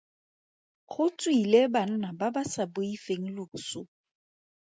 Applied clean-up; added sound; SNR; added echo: none; none; none; none.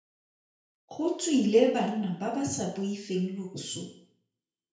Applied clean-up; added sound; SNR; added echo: none; none; none; reverberation time 0.5 s.